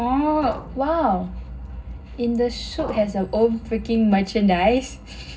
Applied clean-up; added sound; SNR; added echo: none; Liquid; 20 dB; reverberation time 0.4 s.